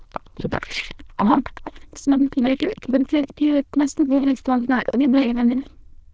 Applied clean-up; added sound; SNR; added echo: neural diffusion model UNIVERSE++.